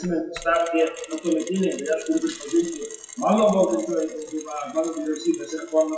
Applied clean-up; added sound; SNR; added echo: classical method WPE with log-MMSE.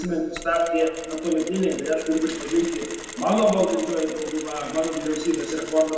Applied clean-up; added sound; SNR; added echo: none; Mechanisms; 14 dB; reverberation time 1.3 s.